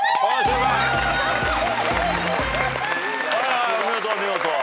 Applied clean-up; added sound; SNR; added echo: none; none; none; none.